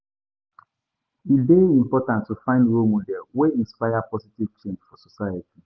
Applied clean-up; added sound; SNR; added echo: none; none; none; none.